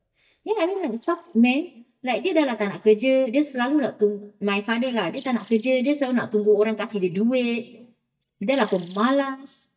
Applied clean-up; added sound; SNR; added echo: neural mask model DeepFilterNet 3.